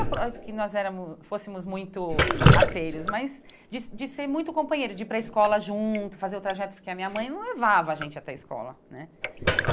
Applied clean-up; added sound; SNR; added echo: none; Drip; -2 dB; none.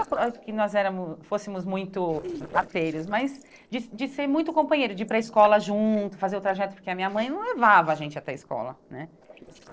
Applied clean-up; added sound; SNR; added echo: neural separator model SepFormer DNS4.